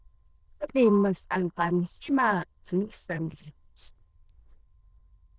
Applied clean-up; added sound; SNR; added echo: neural diffusion model UNIVERSE++.